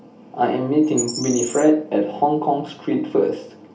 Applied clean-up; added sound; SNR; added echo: none; Bird; 12 dB; reverberation time 0.3 s.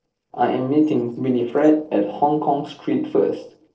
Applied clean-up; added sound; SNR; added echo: neural separator model SepFormer DNS4.